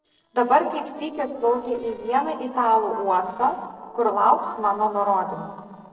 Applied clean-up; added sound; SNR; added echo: neural separator model SepFormer DNS4.